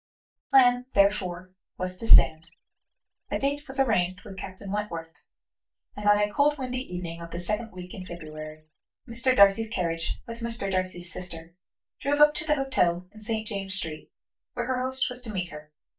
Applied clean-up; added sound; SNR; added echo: neural mask model DeepFilterNet 3.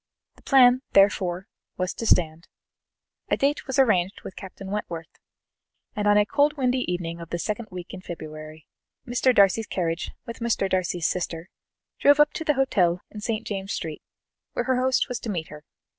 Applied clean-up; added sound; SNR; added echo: none; none; none; none.